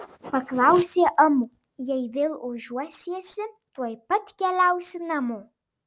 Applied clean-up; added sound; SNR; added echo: none; none; none; none.